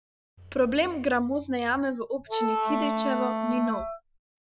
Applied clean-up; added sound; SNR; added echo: classical method Wiener filter.